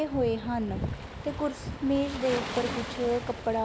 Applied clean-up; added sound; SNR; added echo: none; Waves, surf; 10 dB; none.